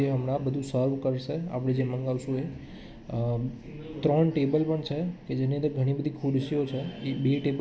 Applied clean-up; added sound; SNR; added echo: none; none; none; none.